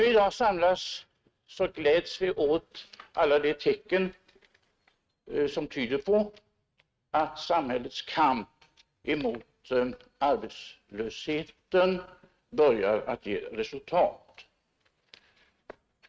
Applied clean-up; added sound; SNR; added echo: neural mask model RNNoise.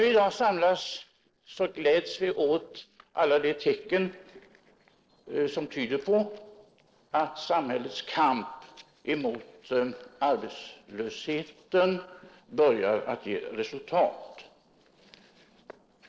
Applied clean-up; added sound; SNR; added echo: neural separator model SepFormer DNS4.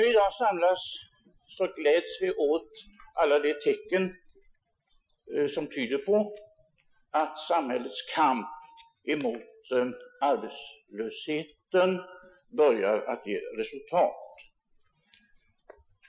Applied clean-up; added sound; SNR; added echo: classical method Wiener filter.